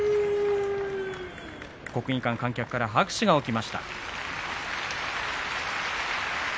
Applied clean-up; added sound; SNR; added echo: none; none; none; none.